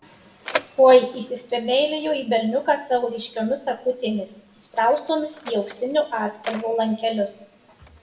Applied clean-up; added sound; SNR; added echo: none; Mechanisms; 17 dB; reverberation time 0.5 s.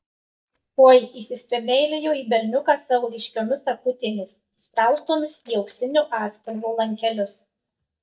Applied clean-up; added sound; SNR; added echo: neural mask model DeepFilterNet 3.